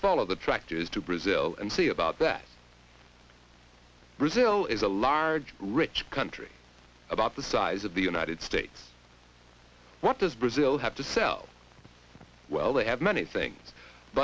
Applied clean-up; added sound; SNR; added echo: none; none; none; none.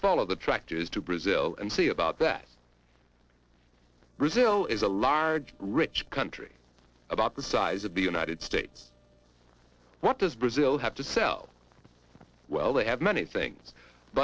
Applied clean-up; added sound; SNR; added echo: neural separator model SepFormer DNS4.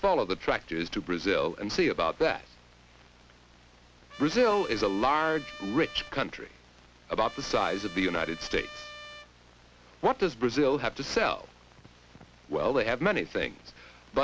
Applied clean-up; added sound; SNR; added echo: none; Trumpet; 16 dB; none.